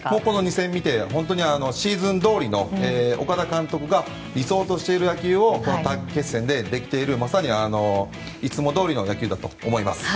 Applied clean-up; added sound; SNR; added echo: none; none; none; none.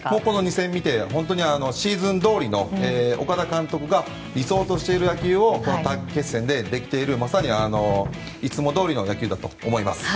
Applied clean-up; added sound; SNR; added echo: none; Knock; 11 dB; none.